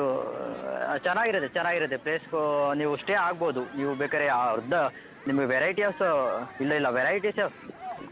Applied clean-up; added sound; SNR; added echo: none; Human group actions; 18 dB; none.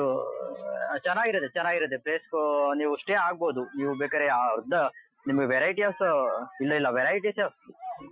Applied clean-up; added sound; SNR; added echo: classical method Wiener filter.